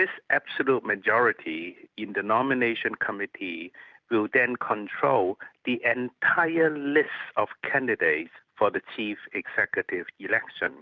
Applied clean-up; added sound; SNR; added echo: none; none; none; none.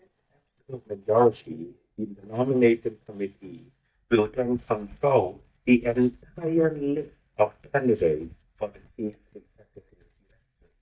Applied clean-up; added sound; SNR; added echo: neural mask model DeepFilterNet 3.